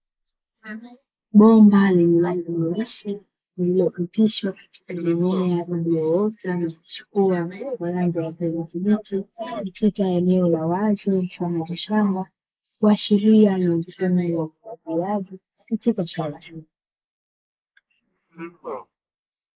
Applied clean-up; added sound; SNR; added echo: neural mask model Resemble Enhance denoiser.